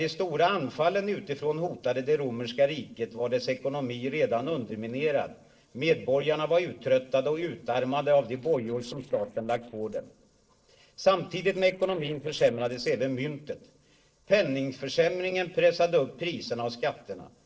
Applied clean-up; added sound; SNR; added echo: neural separator model SepFormer DNS4.